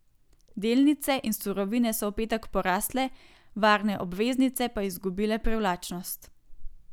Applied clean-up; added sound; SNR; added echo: none; none; none; none.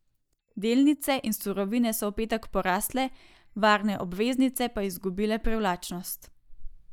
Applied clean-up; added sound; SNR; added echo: neural mask model DeepFilterNet 3.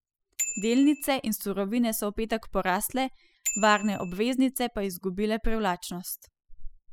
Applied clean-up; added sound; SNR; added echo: classical method spectral subtraction.